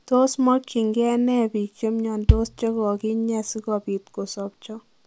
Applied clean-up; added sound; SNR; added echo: none; Bass drum; 3 dB; none.